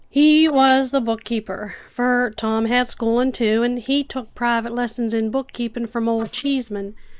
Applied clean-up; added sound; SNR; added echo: neural mask model Resemble Enhance denoiser.